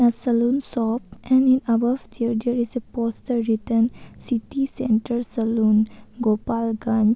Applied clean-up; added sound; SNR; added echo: none; none; none; none.